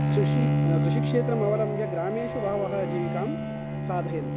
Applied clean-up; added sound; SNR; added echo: none; Bowed string instrument; -3 dB; none.